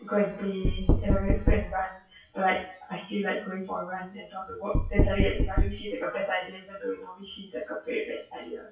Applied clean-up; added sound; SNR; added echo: classical method WPE with log-MMSE.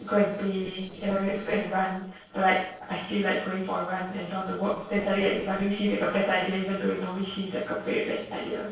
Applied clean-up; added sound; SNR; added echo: neural separator model SepFormer DNS4.